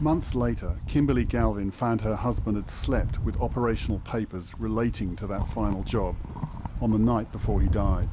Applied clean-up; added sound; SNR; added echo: none; Rattle; 2 dB; none.